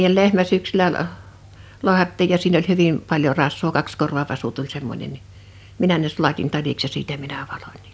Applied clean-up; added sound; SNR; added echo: none; none; none; none.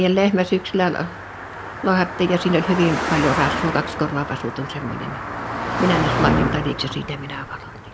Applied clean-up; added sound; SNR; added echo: none; Brass instrument + Car passing by; 4 dB; none.